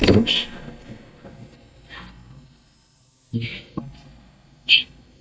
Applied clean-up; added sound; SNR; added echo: neural mask model DeepFilterNet 3.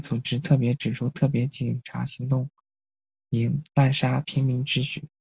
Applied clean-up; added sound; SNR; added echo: none; none; none; none.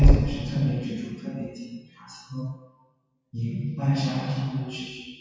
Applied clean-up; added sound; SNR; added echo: classical method WPE with log-MMSE.